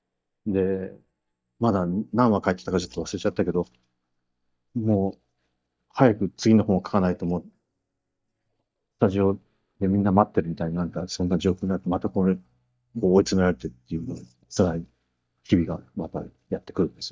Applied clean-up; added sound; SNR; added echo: neural mask model DeepFilterNet 3.